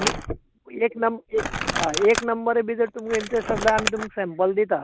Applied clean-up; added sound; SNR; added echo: none; Crumpling, crinkling; 7 dB; none.